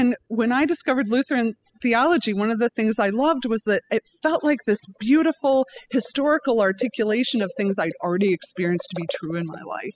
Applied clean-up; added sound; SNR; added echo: classical method spectral subtraction.